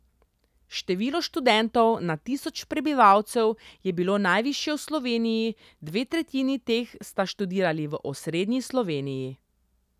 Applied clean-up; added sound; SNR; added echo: none; none; none; none.